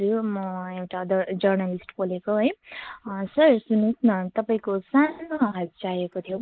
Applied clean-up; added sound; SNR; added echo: neural mask model Resemble Enhance denoiser.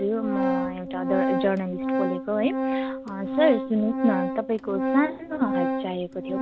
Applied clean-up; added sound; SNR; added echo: none; Organ; 1 dB; none.